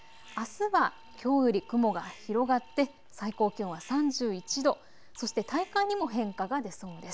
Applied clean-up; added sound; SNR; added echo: none; Alarm; 20 dB; none.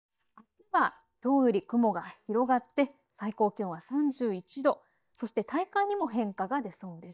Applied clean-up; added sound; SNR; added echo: neural mask model DeepFilterNet 3.